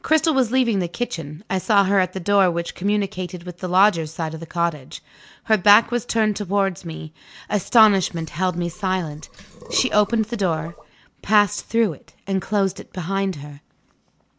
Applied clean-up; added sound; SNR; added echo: none; Sink (filling or washing); 19 dB; none.